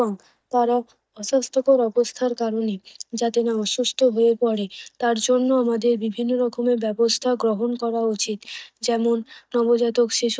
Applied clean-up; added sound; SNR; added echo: neural mask model DeepFilterNet 3.